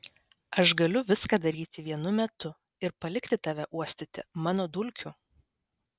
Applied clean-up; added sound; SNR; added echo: none; none; none; none.